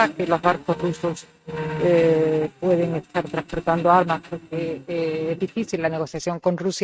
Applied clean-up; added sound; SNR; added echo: neural mask model RNNoise.